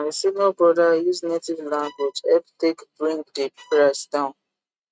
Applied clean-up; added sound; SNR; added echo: neural mask model RNNoise.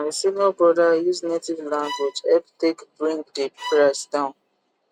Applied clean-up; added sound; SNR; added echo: none; Bowed string instrument; 15 dB; none.